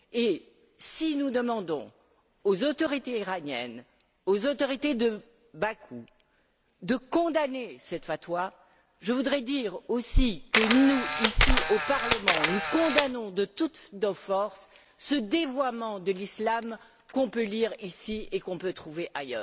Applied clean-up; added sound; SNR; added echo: none; Camera; -4 dB; none.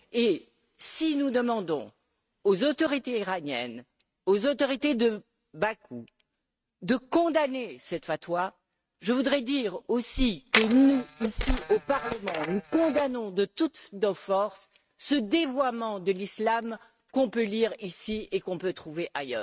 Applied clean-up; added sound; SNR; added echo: neural mask model RNNoise.